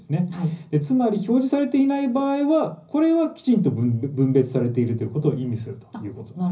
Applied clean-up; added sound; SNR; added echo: none; none; none; reverberation time 0.5 s.